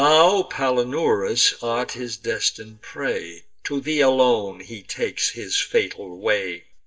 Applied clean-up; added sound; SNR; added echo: neural mask model DeepFilterNet 3.